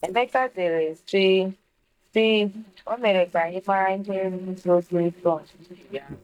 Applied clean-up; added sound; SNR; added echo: neural mask model DeepFilterNet 3.